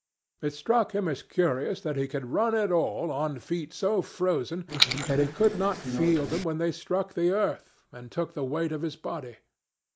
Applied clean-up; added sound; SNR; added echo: neural mask model Resemble Enhance denoiser.